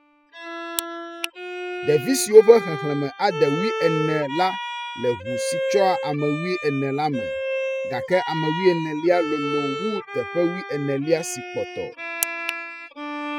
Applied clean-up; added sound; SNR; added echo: classical method spectral subtraction.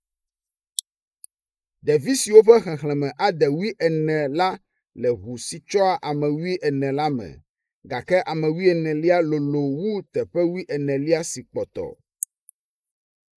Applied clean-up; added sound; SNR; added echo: neural mask model Resemble Enhance denoiser.